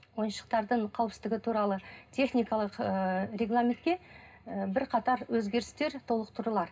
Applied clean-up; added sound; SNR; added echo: none; none; none; reverberation time 0.2 s.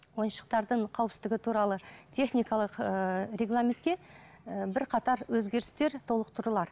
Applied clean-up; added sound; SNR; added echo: none; none; none; none.